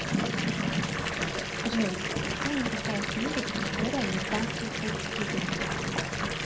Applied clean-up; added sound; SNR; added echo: none; Fill (with liquid) / Bathtub (filling or washing) / Water tap, faucet; -2 dB; reverberation time 0.2 s.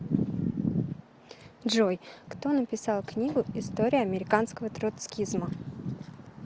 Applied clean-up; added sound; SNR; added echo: none; none; none; none.